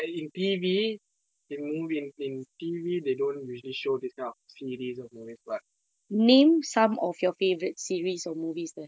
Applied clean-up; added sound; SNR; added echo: none; none; none; none.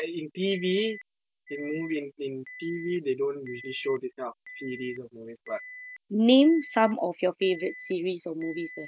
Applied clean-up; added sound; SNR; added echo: none; Alarm; 18 dB; none.